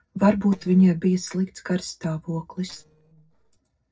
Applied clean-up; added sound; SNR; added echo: neural separator model SepFormer DNS4.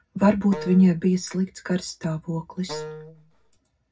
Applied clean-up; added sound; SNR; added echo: none; Wind instrument, woodwind instrument; 14 dB; reverberation time 0.4 s.